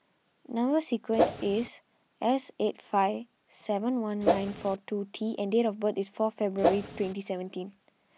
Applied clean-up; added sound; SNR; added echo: none; Whoosh, swoosh, swish; -2 dB; none.